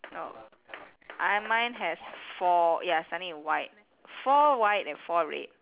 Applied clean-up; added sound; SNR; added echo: none; none; none; none.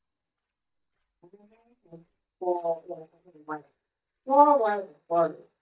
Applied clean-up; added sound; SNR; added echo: neural mask model DeepFilterNet 3.